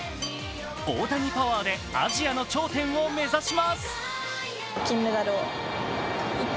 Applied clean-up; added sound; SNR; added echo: none; Dishes, pots, and pans / Glass / Bell; 15 dB; none.